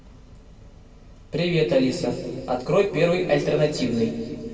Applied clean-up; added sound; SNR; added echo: none; none; none; reverberation time 2.1 s.